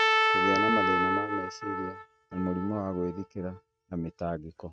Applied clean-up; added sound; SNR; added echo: neural mask model RNNoise.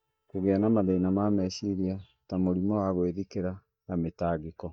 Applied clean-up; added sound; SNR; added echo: neural mask model DeepFilterNet 3.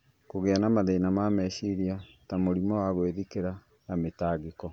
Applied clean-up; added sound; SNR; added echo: none; none; none; none.